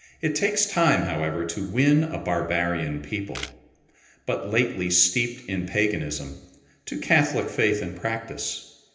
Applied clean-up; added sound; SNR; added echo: none; Camera; 16 dB; reverberation time 0.8 s.